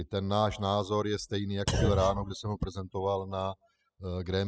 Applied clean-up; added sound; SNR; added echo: classical method spectral subtraction.